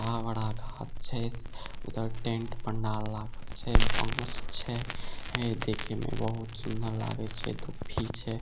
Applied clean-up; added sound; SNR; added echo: none; Crackle; -4 dB; none.